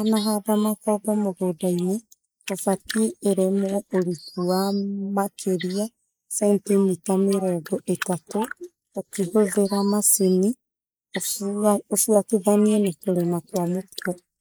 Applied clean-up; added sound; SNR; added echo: neural mask model Resemble Enhance denoiser.